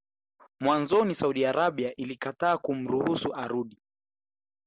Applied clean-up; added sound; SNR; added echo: none; none; none; none.